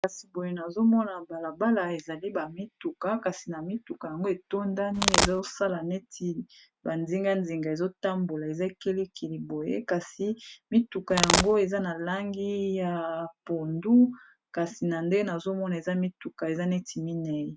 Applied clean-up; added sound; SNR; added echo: none; Domestic sounds, home sounds; -5 dB; none.